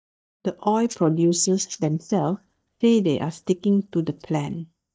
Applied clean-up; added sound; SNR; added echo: neural mask model DeepFilterNet 3.